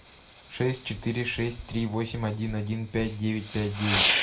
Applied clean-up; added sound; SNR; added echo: none; Fireworks; 0 dB; reverberation time 0.3 s.